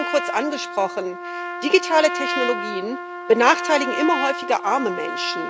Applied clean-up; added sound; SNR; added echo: none; Trumpet; 6 dB; none.